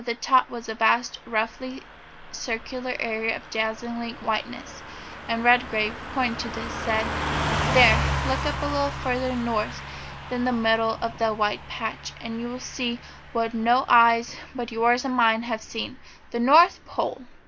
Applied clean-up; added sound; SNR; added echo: none; Car passing by / Truck; 8 dB; none.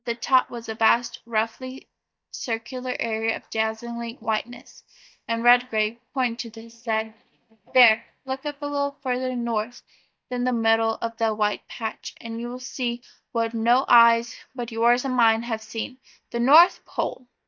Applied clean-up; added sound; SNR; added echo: neural mask model DeepFilterNet 3.